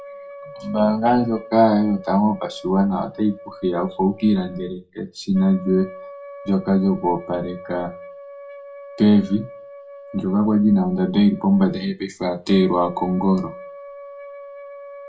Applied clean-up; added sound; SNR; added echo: none; Wind instrument, woodwind instrument; 18 dB; reverberation time 0.2 s.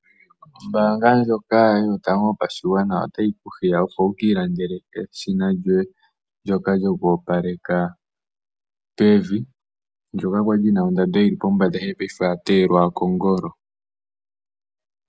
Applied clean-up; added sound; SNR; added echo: none; none; none; none.